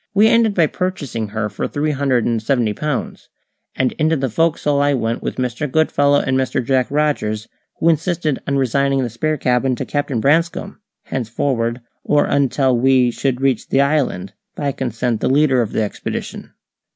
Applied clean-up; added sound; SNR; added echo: none; none; none; none.